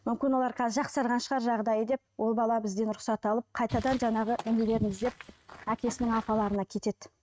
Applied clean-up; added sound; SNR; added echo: neural mask model RNNoise.